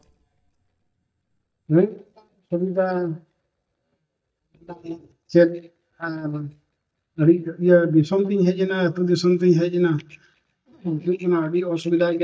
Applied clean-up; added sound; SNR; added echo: neural mask model DeepFilterNet 3.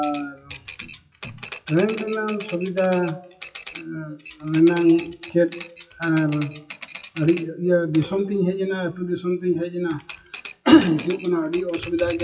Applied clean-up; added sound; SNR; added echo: classical method WPE with log-MMSE.